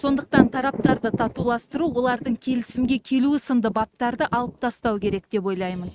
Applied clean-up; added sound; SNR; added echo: neural mask model RNNoise.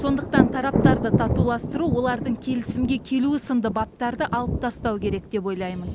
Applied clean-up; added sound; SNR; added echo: none; Thunder; 0 dB; none.